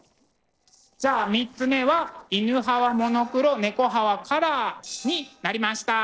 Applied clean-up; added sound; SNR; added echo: neural separator model SepFormer DNS4.